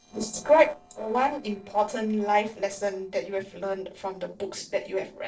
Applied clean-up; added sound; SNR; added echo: neural separator model SepFormer DNS4.